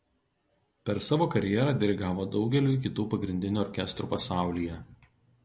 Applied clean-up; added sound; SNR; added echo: none; none; none; none.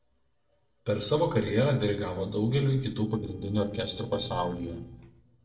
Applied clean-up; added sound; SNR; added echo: neural separator model SepFormer DNS4.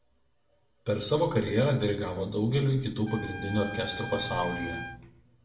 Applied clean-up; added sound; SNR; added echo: none; Trumpet; 12 dB; reverberation time 0.7 s.